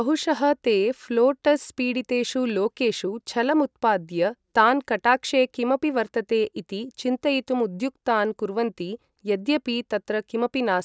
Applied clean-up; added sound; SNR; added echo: none; none; none; none.